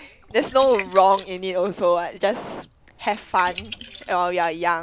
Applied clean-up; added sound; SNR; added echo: none; Liquid; 17 dB; none.